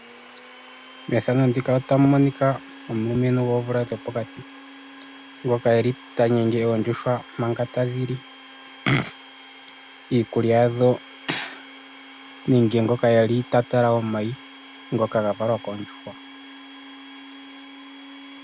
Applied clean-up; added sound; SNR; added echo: none; Domestic sounds, home sounds; 19 dB; none.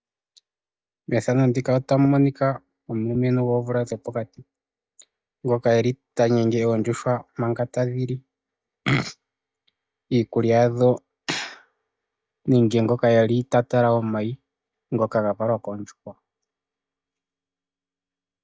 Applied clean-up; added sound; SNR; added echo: neural mask model DeepFilterNet 3.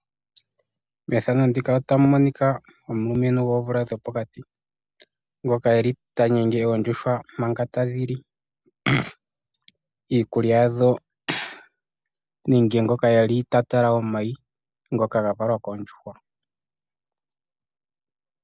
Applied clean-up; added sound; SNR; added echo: none; none; none; none.